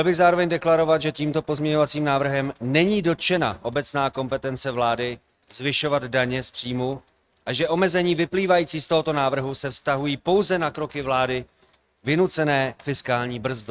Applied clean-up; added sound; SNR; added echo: neural mask model RNNoise.